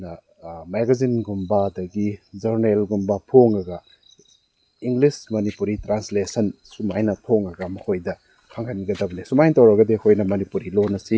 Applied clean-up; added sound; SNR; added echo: none; none; none; none.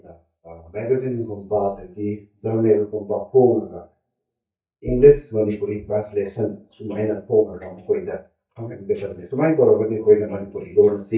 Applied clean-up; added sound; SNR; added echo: neural mask model DeepFilterNet 3.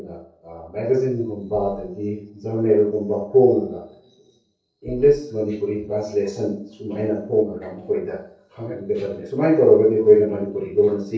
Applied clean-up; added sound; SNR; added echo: neural separator model SepFormer DNS4.